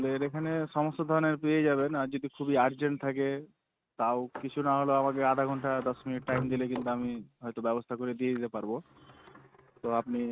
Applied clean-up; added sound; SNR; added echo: neural mask model RNNoise.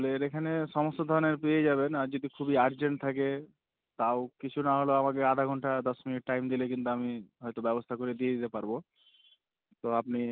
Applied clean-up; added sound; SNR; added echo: none; none; none; none.